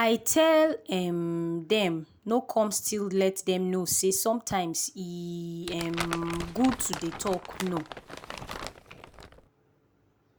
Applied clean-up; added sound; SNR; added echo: none; Crumpling, crinkling; 10 dB; none.